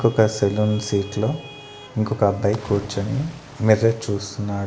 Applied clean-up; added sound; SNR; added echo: none; Traffic noise, roadway noise / Vehicle horn, car horn, honking + Cricket / Waves, surf; 19 dB; none.